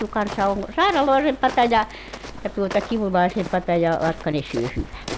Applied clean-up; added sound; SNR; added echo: none; Walk, footsteps; 14 dB; none.